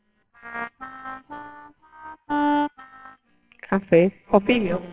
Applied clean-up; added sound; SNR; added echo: neural separator model SepFormer WHAMR!.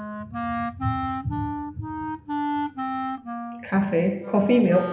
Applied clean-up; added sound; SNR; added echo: none; Wind instrument, woodwind instrument; 4 dB; reverberation time 0.8 s.